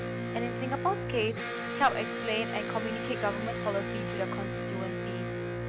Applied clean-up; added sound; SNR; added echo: none; Electric guitar; 0 dB; none.